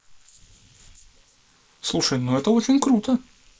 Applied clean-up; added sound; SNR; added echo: neural mask model Resemble Enhance denoiser.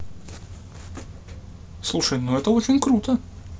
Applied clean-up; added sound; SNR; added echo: none; none; none; none.